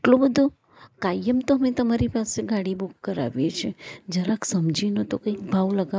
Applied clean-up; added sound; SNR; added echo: neural mask model Resemble Enhance denoiser.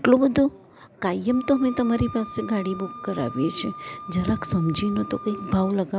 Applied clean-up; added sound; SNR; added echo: none; Wind instrument, woodwind instrument; 16 dB; none.